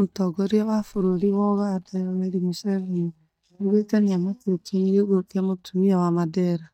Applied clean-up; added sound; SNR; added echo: neural mask model DeepFilterNet 3.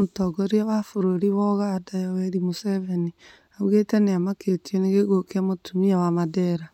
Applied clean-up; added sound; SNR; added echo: none; none; none; none.